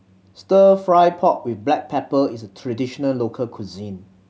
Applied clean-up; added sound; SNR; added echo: none; none; none; none.